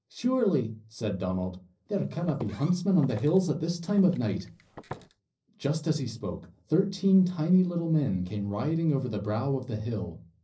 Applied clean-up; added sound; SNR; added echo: neural separator model SepFormer DNS4.